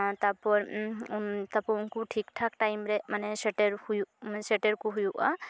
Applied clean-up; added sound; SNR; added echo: none; none; none; none.